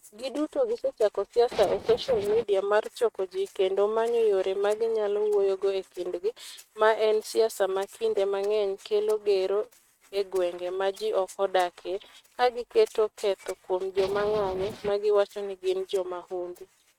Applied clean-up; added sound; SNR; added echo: neural mask model RNNoise.